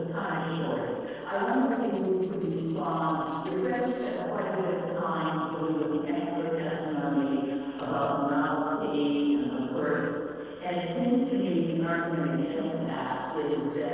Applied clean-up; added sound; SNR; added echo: neural separator model SepFormer DNS4.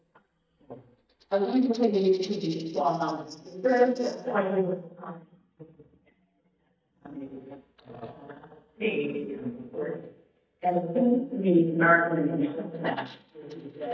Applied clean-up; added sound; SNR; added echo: neural mask model DeepFilterNet 3.